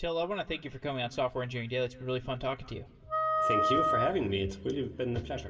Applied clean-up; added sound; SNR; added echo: none; Wind instrument, woodwind instrument; -4 dB; reverberation time 1.8 s.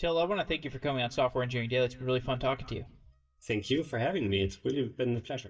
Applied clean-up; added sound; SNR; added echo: neural mask model DeepFilterNet 3.